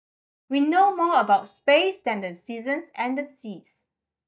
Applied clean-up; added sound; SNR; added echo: neural mask model DeepFilterNet 3.